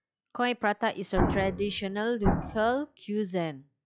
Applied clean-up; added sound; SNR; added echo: classical method log-MMSE.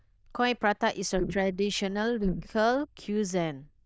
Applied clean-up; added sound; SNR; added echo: neural diffusion model UNIVERSE++.